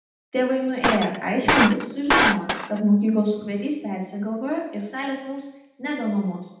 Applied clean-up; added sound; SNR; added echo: none; Shatter; -2 dB; reverberation time 0.8 s.